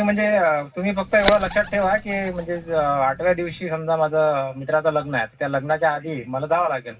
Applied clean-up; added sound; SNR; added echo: none; Bird; 11 dB; reverberation time 0.4 s.